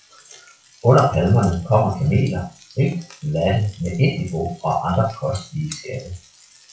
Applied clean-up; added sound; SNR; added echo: classical method WPE with log-MMSE.